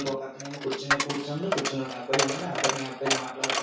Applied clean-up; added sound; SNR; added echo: none; Coin (dropping); -1 dB; reverberation time 0.6 s.